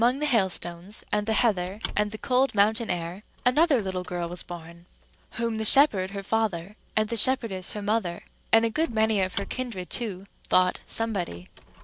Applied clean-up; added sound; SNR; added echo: none; Squeak / Wood; 19 dB; none.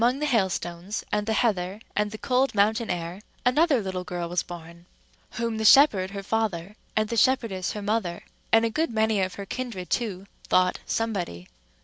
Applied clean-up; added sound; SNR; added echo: none; none; none; none.